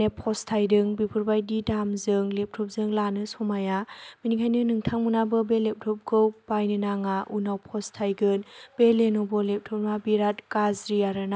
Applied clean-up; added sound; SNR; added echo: none; none; none; none.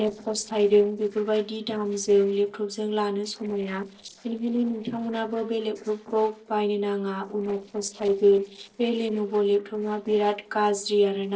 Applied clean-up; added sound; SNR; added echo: neural separator model SepFormer DNS4.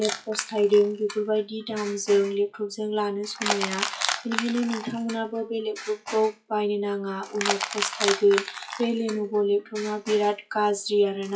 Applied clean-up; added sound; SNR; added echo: classical method WPE with log-MMSE.